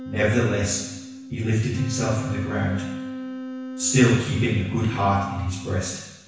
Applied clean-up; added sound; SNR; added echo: none; Wind instrument, woodwind instrument; 11 dB; reverberation time 1.1 s.